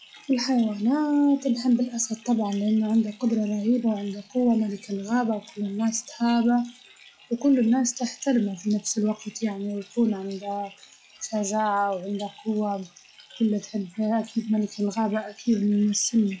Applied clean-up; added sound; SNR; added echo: classical method log-MMSE.